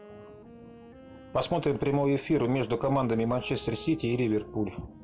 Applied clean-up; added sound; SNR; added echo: none; Wind instrument, woodwind instrument; 20 dB; none.